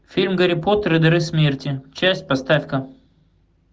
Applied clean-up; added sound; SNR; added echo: none; none; none; none.